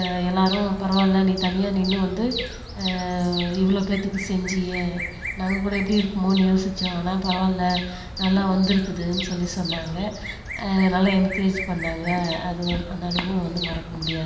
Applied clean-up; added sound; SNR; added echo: none; Bird vocalization, bird call, bird song; 10 dB; reverberation time 0.9 s.